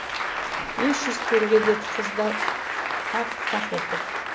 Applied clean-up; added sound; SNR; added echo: none; Applause; 1 dB; none.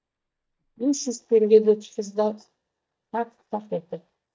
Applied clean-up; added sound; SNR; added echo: neural mask model DeepFilterNet 3.